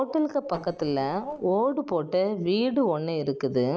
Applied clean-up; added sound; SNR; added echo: neural separator model SepFormer DNS4.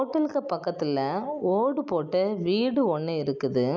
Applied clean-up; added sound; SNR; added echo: none; none; none; none.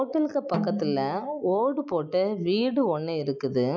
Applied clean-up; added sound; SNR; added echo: classical method log-MMSE.